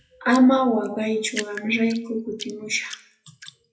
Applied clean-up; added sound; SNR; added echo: classical method WPE with log-MMSE.